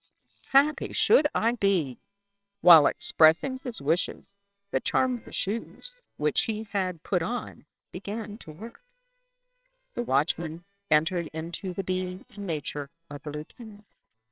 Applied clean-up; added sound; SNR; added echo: neural separator model SepFormer WHAMR!.